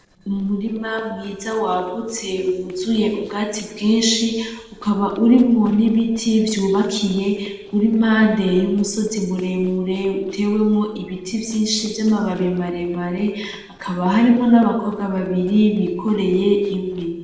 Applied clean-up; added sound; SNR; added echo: neural separator model SepFormer DNS4.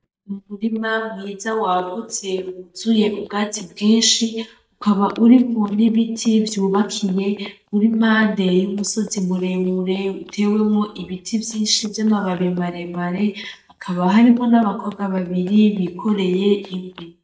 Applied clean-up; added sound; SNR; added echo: neural mask model DeepFilterNet 3.